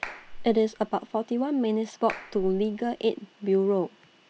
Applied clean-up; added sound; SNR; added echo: none; Clapping; 12 dB; none.